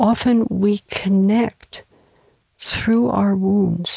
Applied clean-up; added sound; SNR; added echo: none; none; none; none.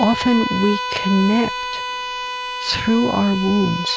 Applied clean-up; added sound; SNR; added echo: none; Bowed string instrument; 6 dB; none.